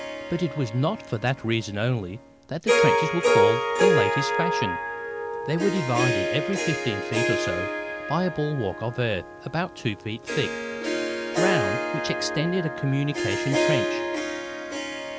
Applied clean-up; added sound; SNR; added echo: none; Harp; -2 dB; none.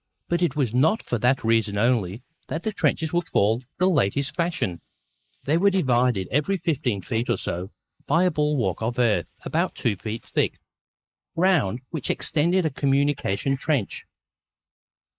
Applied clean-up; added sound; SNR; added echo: neural mask model Resemble Enhance denoiser.